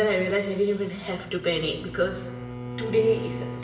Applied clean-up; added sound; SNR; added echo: none; Bowed string instrument; 10 dB; reverberation time 0.9 s.